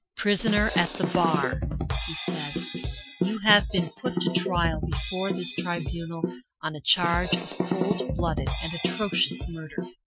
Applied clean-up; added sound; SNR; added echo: classical method Wiener filter.